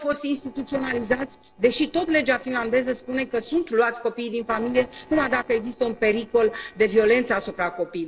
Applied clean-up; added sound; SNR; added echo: neural separator model SepFormer DNS4.